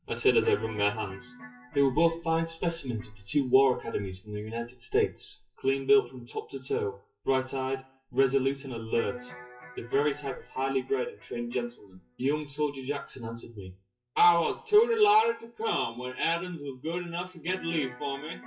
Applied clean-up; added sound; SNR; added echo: classical method WPE with log-MMSE.